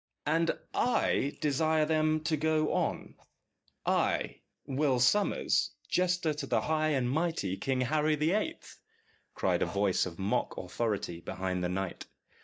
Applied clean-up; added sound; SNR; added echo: neural mask model DeepFilterNet 3.